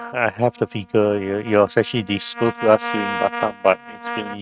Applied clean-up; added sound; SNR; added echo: neural mask model RNNoise.